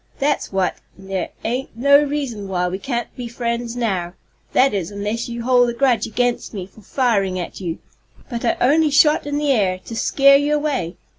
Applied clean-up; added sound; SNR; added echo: none; none; none; none.